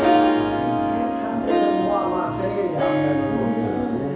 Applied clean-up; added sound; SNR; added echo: none; Harp; -3 dB; reverberation time 0.6 s.